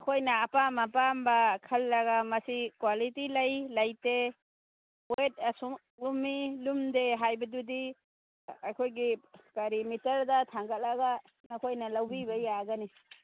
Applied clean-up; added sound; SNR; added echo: none; none; none; none.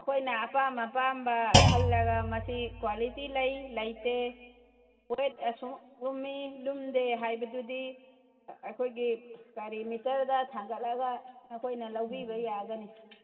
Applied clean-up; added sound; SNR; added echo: none; Thump, thud; -3 dB; reverberation time 2.6 s.